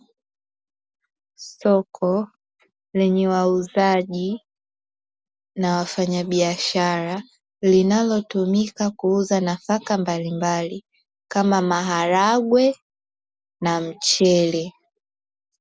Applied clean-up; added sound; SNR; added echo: none; none; none; none.